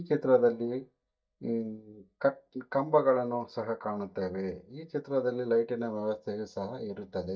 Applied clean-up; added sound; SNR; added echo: neural mask model DeepFilterNet 3.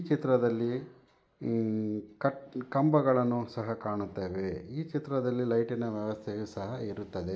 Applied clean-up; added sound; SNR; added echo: none; none; none; none.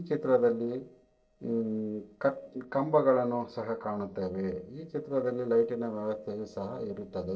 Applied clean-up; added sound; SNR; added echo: neural separator model SepFormer DNS4.